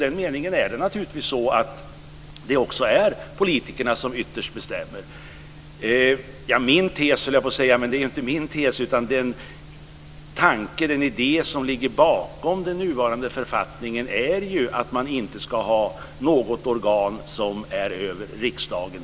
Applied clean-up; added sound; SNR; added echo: none; none; none; none.